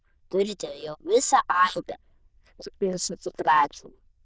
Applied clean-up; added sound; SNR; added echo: neural diffusion model UNIVERSE++.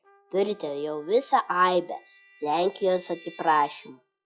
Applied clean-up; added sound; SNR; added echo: classical method log-MMSE.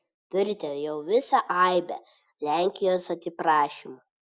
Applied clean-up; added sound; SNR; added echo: none; none; none; none.